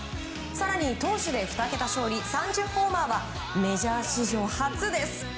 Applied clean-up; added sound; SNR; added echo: none; none; none; none.